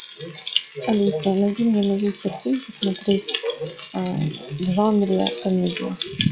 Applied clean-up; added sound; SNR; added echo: classical method log-MMSE.